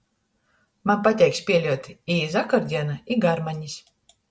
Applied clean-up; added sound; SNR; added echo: none; none; none; none.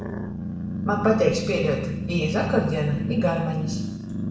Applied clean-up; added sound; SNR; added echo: none; Growling; 3 dB; reverberation time 0.8 s.